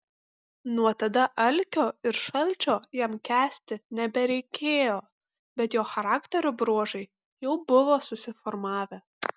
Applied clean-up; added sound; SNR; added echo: none; none; none; none.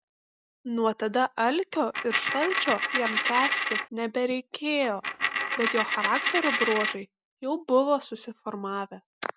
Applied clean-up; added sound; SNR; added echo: none; Coin (dropping); 0 dB; none.